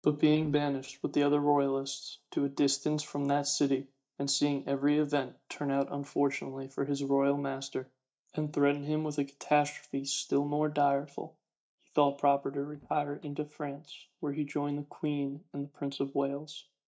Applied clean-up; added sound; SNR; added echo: neural mask model DeepFilterNet 3.